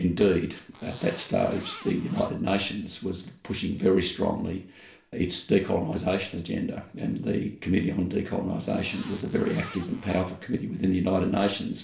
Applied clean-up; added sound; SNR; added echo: none; Zipper (clothing); 18 dB; reverberation time 0.5 s.